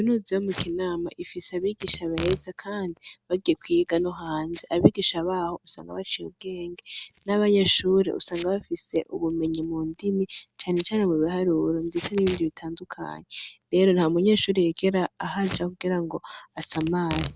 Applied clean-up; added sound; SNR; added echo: none; Packing tape, duct tape / Tearing; 18 dB; none.